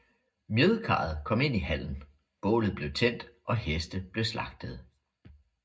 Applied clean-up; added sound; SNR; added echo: none; none; none; reverberation time 0.3 s.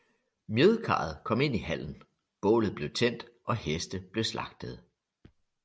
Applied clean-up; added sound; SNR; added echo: none; none; none; none.